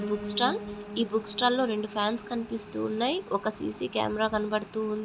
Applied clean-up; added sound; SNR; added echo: none; Piano; 13 dB; none.